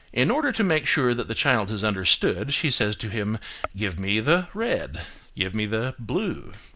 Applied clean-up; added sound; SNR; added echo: none; none; none; none.